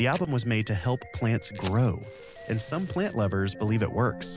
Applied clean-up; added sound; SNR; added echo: none; Fire; 20 dB; none.